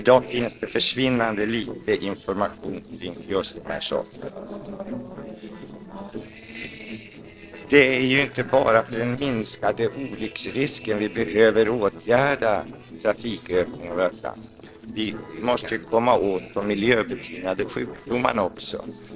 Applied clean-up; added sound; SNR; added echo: neural separator model SepFormer DNS4.